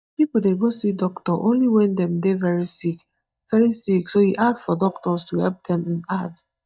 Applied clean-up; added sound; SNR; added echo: neural mask model DeepFilterNet 3.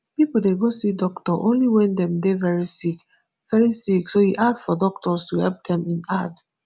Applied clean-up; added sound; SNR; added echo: none; none; none; none.